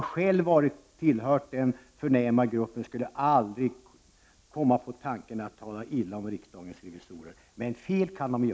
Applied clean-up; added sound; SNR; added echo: none; none; none; none.